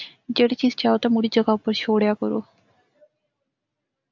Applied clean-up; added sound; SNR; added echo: none; none; none; none.